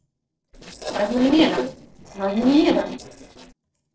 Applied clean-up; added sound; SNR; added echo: neural separator model SepFormer DNS4.